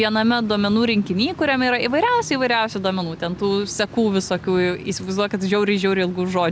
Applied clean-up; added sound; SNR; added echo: none; none; none; none.